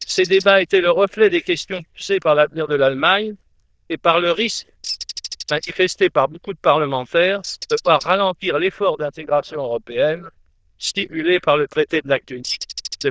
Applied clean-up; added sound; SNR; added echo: neural diffusion model UNIVERSE++.